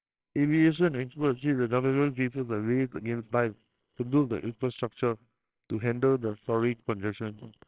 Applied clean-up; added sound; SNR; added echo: neural separator model SepFormer WHAMR!.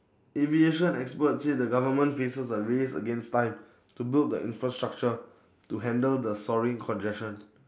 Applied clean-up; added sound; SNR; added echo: none; none; none; none.